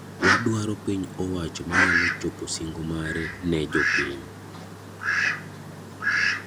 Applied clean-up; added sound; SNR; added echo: none; Fowl; -3 dB; none.